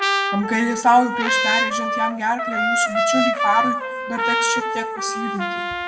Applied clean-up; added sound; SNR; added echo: none; Trumpet; -1 dB; reverberation time 1.4 s.